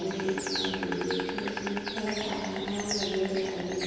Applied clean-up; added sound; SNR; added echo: none; Insect; 4 dB; reverberation time 2.2 s.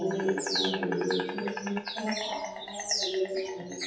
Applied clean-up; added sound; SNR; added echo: classical method WPE with log-MMSE.